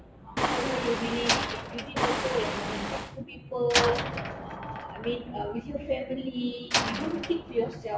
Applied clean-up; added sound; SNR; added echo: none; Waves, surf + Slam; 0 dB; none.